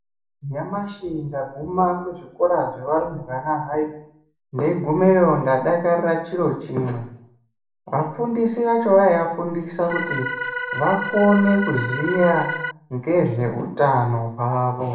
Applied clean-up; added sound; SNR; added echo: none; Organ; 5 dB; reverberation time 0.6 s.